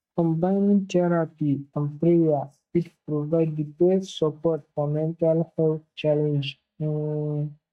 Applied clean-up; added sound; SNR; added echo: neural mask model DeepFilterNet 3.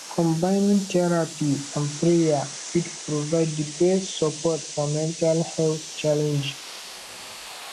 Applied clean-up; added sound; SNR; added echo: neural mask model Resemble Enhance denoiser.